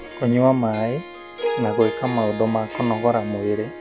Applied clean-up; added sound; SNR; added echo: none; Harp; 9 dB; none.